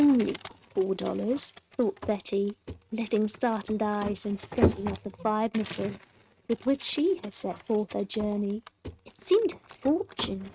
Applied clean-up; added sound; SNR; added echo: neural mask model RNNoise.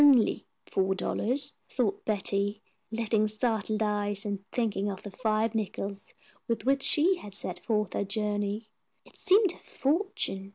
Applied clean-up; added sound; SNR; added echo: none; none; none; none.